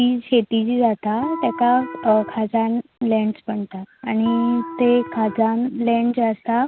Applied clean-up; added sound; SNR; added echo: none; Electric guitar; 11 dB; none.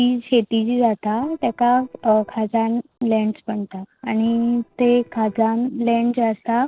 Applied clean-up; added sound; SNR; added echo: neural separator model SepFormer DNS4.